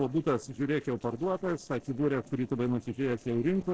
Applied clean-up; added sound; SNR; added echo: neural separator model SepFormer DNS4.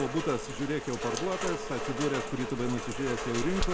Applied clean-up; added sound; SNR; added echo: none; Rain; 2 dB; none.